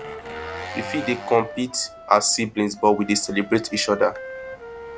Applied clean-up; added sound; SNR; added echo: none; Engine + Wind instrument, woodwind instrument; 12 dB; none.